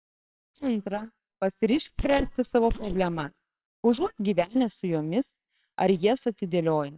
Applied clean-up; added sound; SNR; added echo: neural separator model SepFormer WHAMR!.